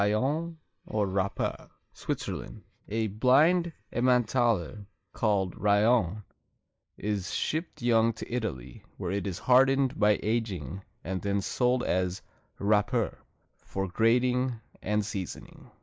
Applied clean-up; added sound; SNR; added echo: neural mask model Resemble Enhance denoiser.